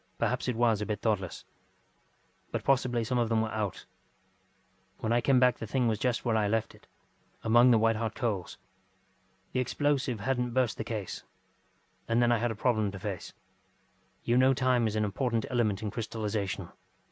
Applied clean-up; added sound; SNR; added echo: none; none; none; none.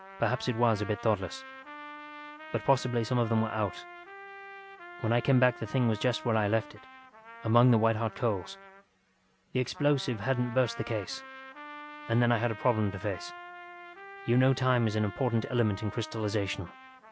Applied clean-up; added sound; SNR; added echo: none; Trumpet; 16 dB; none.